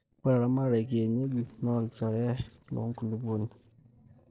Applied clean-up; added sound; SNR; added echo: neural separator model SepFormer DNS4.